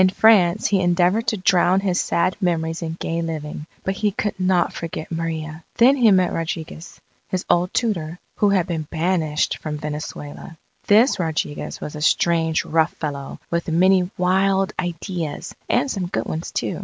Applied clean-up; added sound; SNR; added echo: none; none; none; none.